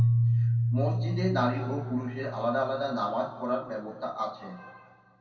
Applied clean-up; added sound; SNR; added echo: none; Keyboard (musical); -2 dB; reverberation time 1.7 s.